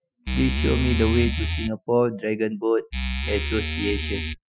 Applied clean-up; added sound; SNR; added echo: classical method Wiener filter.